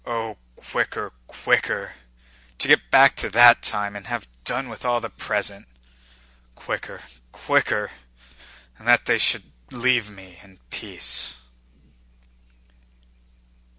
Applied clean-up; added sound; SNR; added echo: none; none; none; none.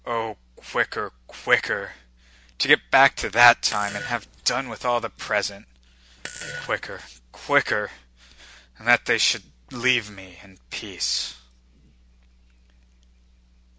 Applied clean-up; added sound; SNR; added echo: none; Fart; 11 dB; none.